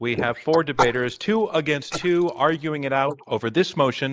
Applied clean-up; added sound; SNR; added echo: neural mask model Resemble Enhance denoiser.